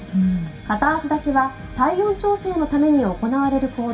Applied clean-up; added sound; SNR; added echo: none; none; none; reverberation time 0.2 s.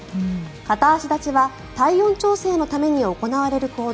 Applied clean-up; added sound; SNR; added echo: none; none; none; none.